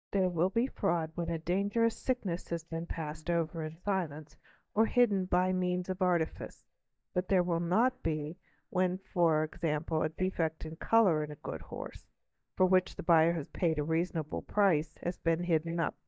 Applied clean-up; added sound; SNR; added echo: neural mask model DeepFilterNet 3.